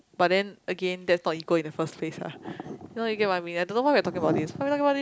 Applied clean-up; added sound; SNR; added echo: none; none; none; none.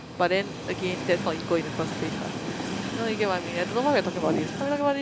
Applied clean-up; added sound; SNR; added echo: none; Train; 6 dB; none.